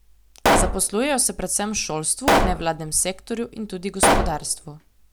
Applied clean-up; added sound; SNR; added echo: none; Explosion; -3 dB; none.